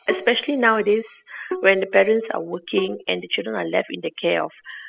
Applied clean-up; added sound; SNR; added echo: classical method spectral subtraction.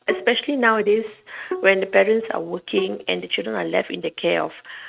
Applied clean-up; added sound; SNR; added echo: neural mask model RNNoise.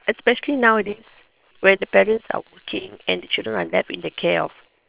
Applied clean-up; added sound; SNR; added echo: neural separator model SepFormer WHAM!.